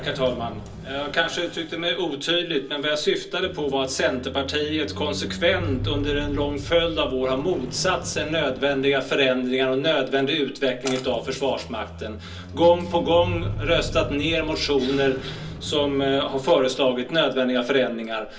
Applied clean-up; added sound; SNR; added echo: none; Squeak; 12 dB; reverberation time 0.3 s.